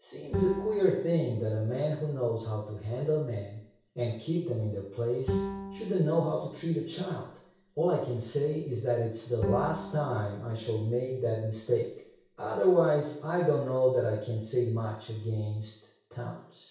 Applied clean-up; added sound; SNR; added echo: none; Bowed string instrument; 10 dB; reverberation time 0.6 s.